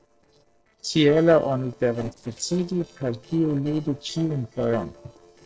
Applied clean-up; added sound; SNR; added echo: neural separator model SepFormer DNS4.